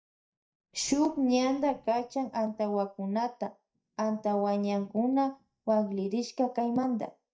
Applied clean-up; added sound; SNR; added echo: neural mask model DeepFilterNet 3.